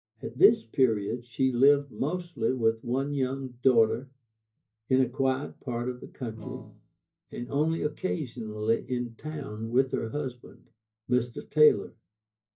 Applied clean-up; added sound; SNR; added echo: neural mask model DeepFilterNet 3.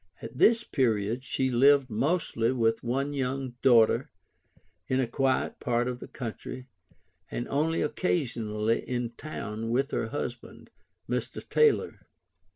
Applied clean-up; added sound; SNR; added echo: none; none; none; none.